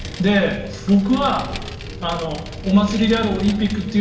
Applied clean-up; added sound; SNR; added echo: none; Vehicle; 12 dB; reverberation time 0.9 s.